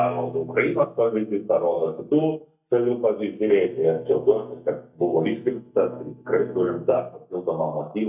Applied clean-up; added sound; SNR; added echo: neural mask model DeepFilterNet 3.